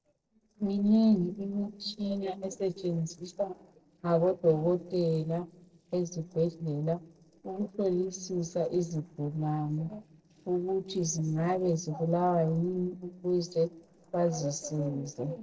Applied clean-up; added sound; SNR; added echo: neural separator model SepFormer DNS4.